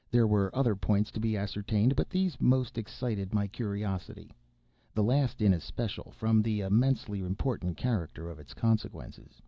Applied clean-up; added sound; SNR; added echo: none; none; none; none.